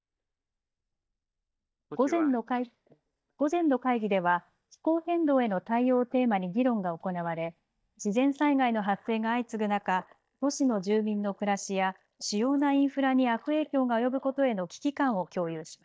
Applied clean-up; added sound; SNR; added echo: neural mask model DeepFilterNet 3.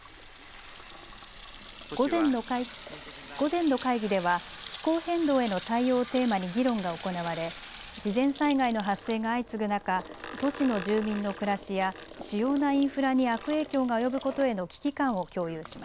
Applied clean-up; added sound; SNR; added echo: none; Sink (filling or washing) / Water tap, faucet; 14 dB; none.